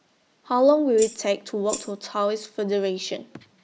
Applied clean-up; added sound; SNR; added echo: none; Tambourine; 13 dB; none.